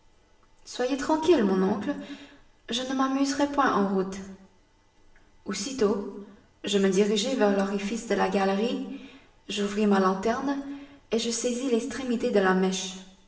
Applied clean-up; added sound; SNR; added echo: none; none; none; reverberation time 0.8 s.